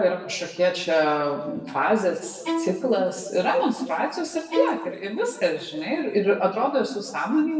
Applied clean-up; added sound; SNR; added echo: none; Bowed string instrument; 8 dB; reverberation time 0.9 s.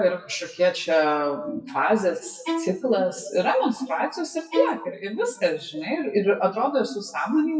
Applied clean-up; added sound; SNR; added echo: classical method WPE with log-MMSE.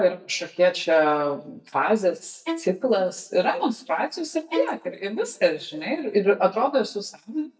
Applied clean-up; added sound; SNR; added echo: neural mask model DeepFilterNet 3.